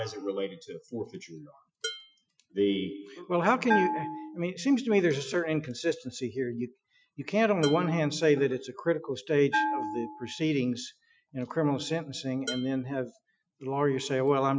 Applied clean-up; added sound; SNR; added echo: classical method Wiener filter.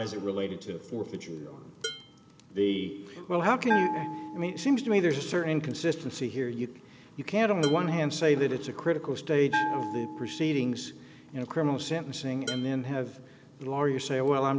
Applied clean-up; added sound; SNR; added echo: none; Bell + Dishes, pots, and pans; 10 dB; none.